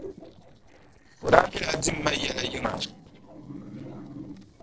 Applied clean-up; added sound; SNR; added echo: neural separator model SepFormer DNS4.